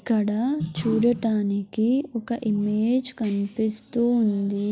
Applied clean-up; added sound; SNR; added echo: none; none; none; none.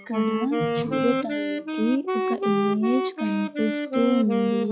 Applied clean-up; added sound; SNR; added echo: classical method log-MMSE.